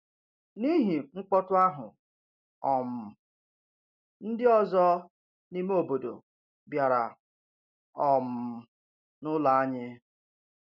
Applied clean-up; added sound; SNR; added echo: none; none; none; none.